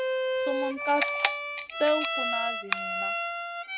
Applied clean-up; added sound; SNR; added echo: none; Camera + Bowed string instrument; -4 dB; none.